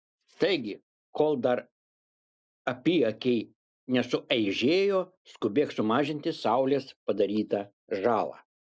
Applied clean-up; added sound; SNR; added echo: none; none; none; none.